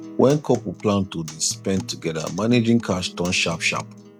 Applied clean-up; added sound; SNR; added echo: none; Acoustic guitar; 16 dB; none.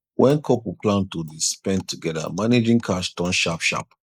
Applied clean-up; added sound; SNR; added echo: neural mask model Resemble Enhance denoiser.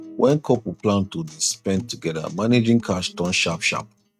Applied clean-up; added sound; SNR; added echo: neural mask model RNNoise.